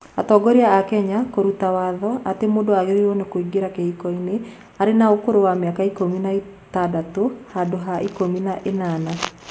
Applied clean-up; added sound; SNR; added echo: none; none; none; none.